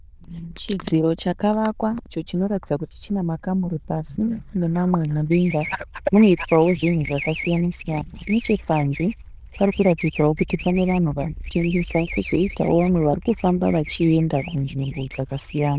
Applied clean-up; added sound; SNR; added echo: neural diffusion model UNIVERSE++.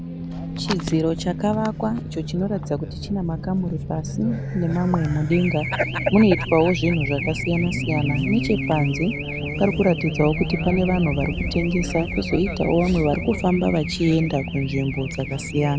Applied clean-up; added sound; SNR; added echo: none; Race car, auto racing / Alarm; 5 dB; none.